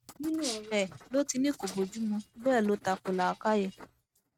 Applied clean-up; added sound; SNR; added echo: neural mask model RNNoise.